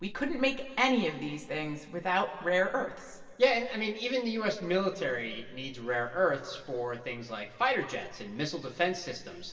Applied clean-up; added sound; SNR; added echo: none; none; none; reverberation time 2.1 s.